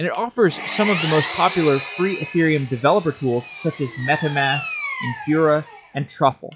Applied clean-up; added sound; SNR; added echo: classical method log-MMSE.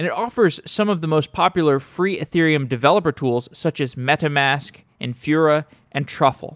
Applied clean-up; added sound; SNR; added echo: none; none; none; none.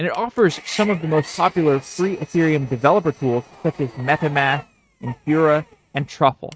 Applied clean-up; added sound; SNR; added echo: neural mask model RNNoise.